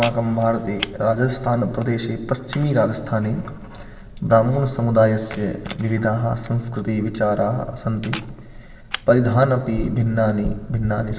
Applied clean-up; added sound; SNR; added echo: none; Camera; 16 dB; reverberation time 1.9 s.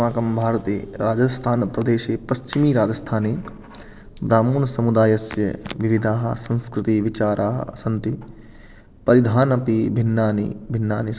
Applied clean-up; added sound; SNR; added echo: none; none; none; none.